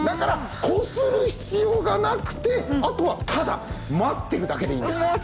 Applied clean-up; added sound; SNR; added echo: none; Breathing + Wind; 17 dB; none.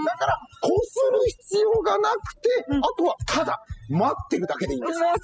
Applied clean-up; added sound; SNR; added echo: classical method spectral subtraction.